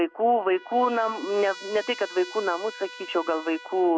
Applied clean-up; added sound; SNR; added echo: none; Trumpet; 17 dB; none.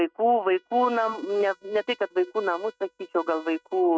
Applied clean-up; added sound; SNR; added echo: neural mask model RNNoise.